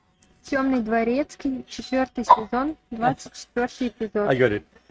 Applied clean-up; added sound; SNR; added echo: neural mask model RNNoise.